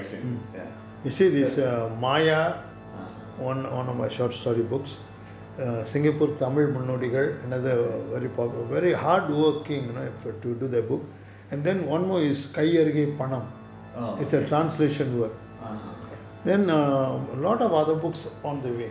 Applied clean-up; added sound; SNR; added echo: none; Organ; 20 dB; none.